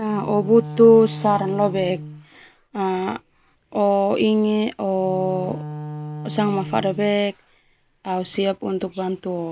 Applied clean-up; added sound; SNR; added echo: none; Wind instrument, woodwind instrument; 14 dB; none.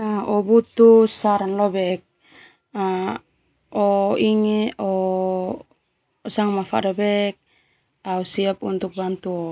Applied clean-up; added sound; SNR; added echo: none; none; none; none.